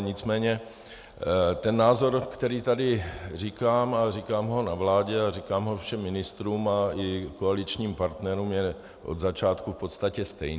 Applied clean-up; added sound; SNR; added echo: none; none; none; none.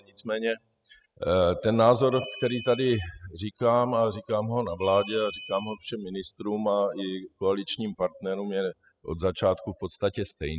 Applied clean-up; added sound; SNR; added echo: classical method spectral subtraction.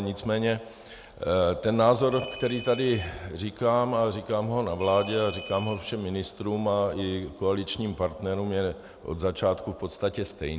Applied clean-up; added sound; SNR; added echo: none; Ringtone; 13 dB; none.